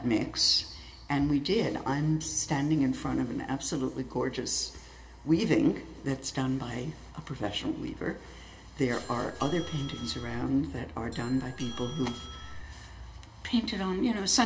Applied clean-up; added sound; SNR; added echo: none; Doorbell; 13 dB; reverberation time 1.4 s.